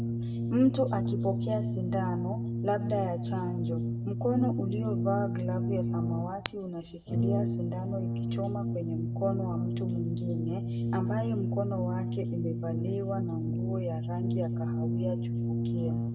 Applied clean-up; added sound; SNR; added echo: none; Brass instrument; -3 dB; reverberation time 1.0 s.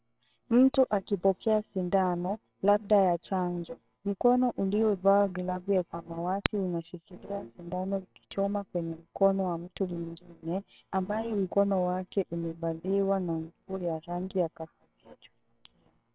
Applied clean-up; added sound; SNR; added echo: neural separator model SepFormer WHAMR!.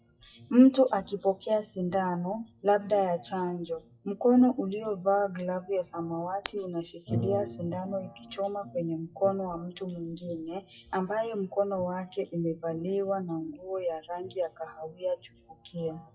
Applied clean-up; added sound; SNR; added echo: classical method WPE with log-MMSE.